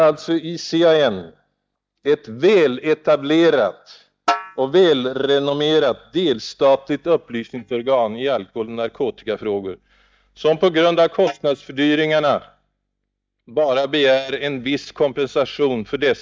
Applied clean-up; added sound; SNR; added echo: neural mask model DeepFilterNet 3.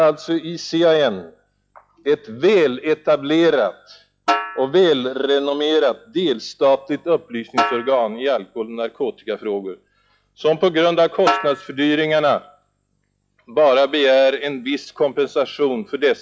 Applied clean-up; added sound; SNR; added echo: classical method log-MMSE.